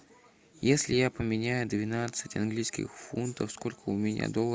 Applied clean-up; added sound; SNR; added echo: none; none; none; none.